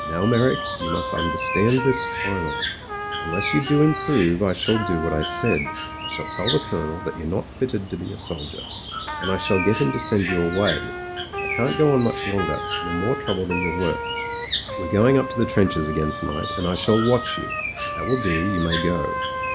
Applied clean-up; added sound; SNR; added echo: none; Bird + Trumpet; 4 dB; none.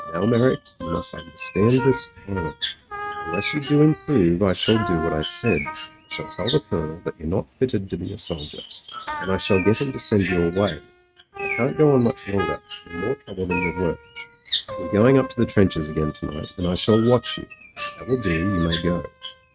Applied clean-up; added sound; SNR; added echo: neural mask model RNNoise.